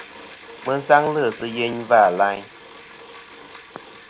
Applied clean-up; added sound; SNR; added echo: none; Bicycle; 15 dB; none.